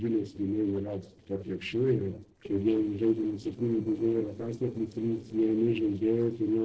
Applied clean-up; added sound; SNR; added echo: neural separator model SepFormer DNS4.